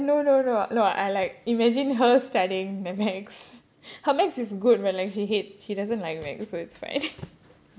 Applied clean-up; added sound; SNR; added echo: none; none; none; none.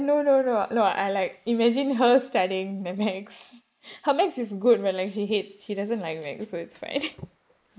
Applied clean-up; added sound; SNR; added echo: neural mask model Resemble Enhance denoiser.